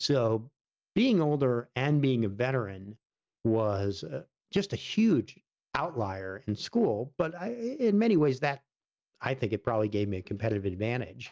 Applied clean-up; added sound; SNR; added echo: none; none; none; none.